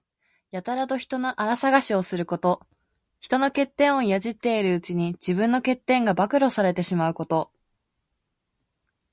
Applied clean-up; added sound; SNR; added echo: none; none; none; none.